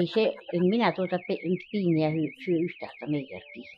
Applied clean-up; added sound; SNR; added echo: classical method Wiener filter.